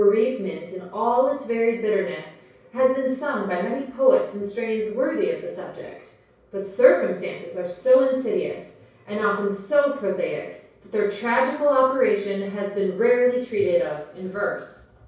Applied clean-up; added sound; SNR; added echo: none; none; none; reverberation time 0.6 s.